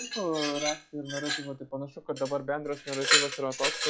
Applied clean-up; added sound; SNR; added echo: classical method log-MMSE.